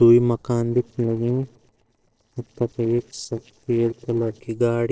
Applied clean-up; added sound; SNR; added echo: neural separator model SepFormer DNS4.